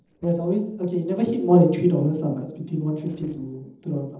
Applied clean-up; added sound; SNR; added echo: neural separator model SepFormer DNS4.